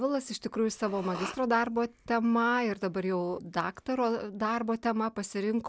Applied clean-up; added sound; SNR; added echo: none; Respiratory sounds; 15 dB; none.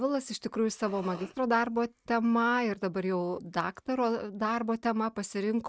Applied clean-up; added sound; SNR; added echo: neural mask model RNNoise.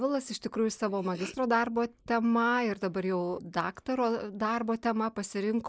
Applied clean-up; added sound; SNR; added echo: neural mask model Resemble Enhance denoiser.